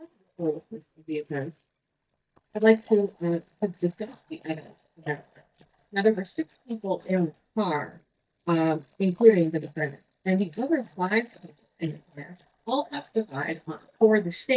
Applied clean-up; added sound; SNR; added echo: neural mask model DeepFilterNet 3.